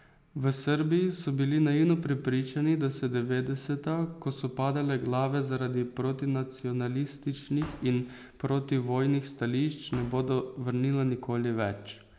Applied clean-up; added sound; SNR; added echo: none; none; none; none.